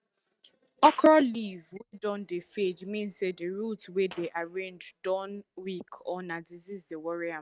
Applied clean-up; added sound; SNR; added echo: neural mask model RNNoise.